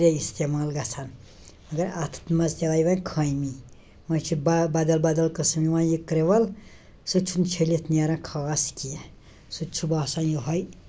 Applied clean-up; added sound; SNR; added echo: none; none; none; none.